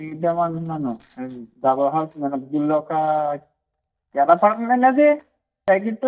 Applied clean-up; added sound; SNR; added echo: neural mask model DeepFilterNet 3.